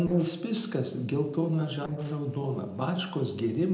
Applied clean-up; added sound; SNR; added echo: neural separator model SepFormer DNS4.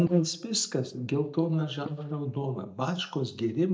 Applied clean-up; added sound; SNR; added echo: neural mask model DeepFilterNet 3.